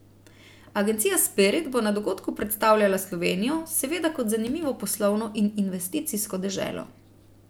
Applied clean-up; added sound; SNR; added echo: none; none; none; none.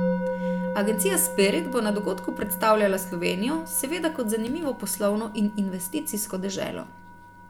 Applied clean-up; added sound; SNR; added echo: none; Musical instrument; 7 dB; none.